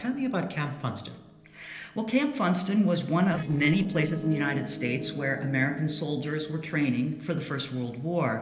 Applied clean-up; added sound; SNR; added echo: neural separator model SepFormer DNS4.